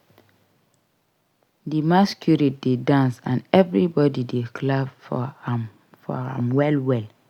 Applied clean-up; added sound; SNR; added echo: none; none; none; none.